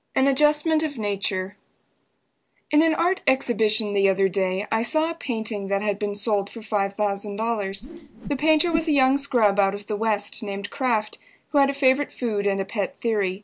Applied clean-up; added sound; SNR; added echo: none; Whoosh, swoosh, swish; 11 dB; none.